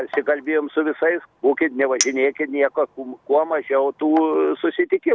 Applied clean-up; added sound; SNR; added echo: none; Chink, clink; 15 dB; none.